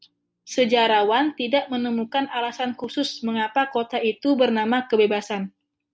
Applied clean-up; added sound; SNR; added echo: none; none; none; none.